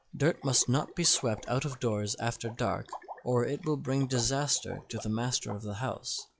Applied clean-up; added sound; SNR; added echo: classical method log-MMSE.